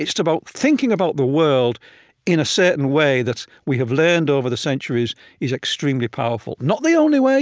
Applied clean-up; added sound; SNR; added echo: none; none; none; none.